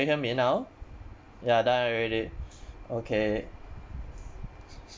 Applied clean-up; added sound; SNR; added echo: none; none; none; none.